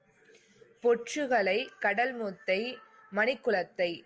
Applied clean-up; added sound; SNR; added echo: none; none; none; none.